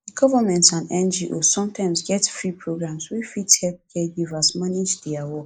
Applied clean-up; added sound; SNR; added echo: neural mask model Resemble Enhance denoiser.